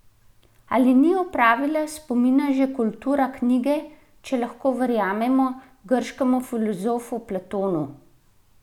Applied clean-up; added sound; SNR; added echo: none; none; none; none.